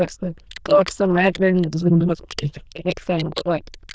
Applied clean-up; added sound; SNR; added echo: neural diffusion model UNIVERSE++.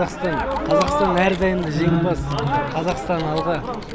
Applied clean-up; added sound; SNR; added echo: none; Computer keyboard; 14 dB; none.